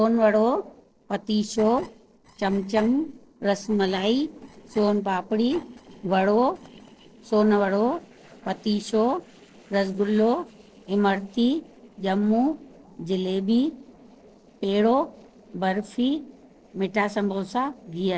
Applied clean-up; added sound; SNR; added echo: neural separator model SepFormer DNS4.